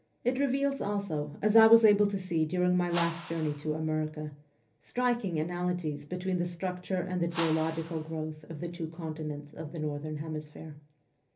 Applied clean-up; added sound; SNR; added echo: none; Whoosh, swoosh, swish; 11 dB; reverberation time 0.3 s.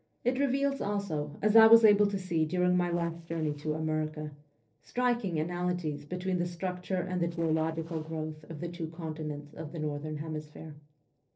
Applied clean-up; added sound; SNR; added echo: neural separator model SepFormer DNS4.